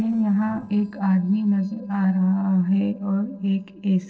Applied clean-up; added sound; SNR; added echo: neural separator model SepFormer DNS4.